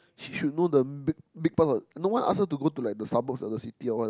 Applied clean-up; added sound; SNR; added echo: none; none; none; none.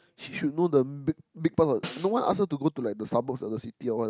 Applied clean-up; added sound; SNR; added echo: neural mask model RNNoise.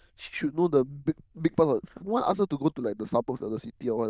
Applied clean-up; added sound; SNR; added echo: neural diffusion model UNIVERSE++.